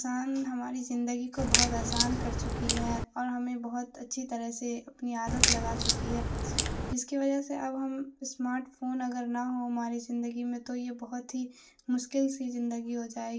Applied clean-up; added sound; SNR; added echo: none; Crack; -4 dB; reverberation time 0.2 s.